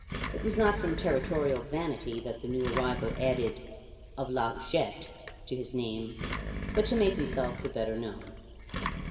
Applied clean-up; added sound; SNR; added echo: none; Engine; 6 dB; reverberation time 1.8 s.